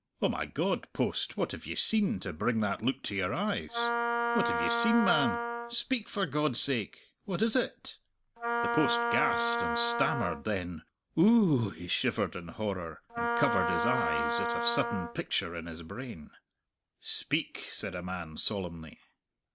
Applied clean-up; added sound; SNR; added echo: none; Wind instrument, woodwind instrument; 1 dB; none.